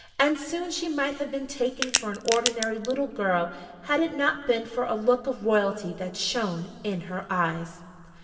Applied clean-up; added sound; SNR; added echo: none; Crack; 2 dB; reverberation time 1.7 s.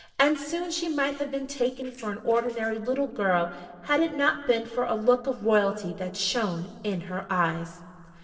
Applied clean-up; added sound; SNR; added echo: neural separator model SepFormer DNS4.